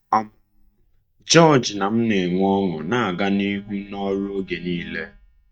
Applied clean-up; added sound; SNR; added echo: neural mask model DeepFilterNet 3.